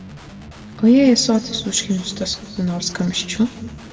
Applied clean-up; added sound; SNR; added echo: none; Guitar; 17 dB; reverberation time 1.3 s.